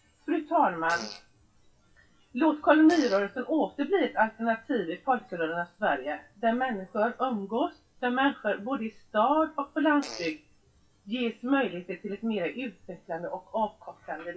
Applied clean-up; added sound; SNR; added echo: classical method WPE with log-MMSE.